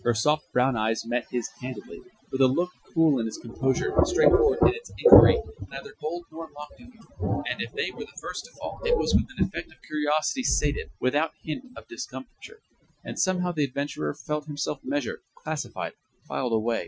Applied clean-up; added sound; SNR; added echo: classical method Wiener filter.